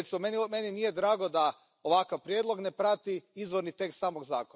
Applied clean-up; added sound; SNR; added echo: none; none; none; none.